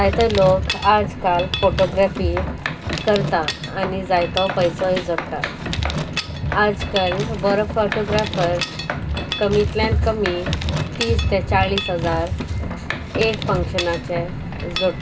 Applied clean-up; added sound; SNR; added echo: none; Mechanisms; 6 dB; reverberation time 0.2 s.